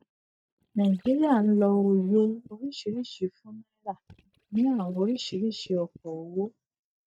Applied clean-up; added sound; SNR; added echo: neural mask model DeepFilterNet 3.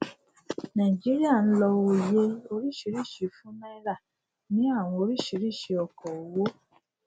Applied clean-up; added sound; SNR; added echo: none; none; none; none.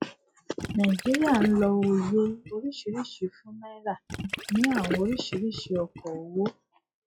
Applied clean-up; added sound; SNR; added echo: classical method log-MMSE.